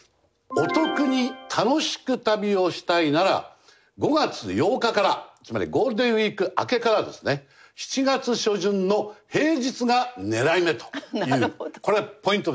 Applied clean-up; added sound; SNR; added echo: none; none; none; none.